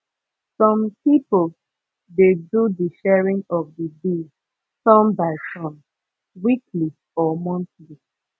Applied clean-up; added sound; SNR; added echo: none; none; none; none.